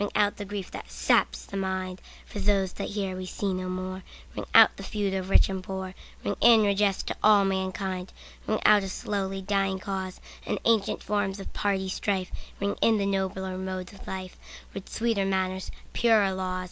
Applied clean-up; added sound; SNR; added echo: none; none; none; none.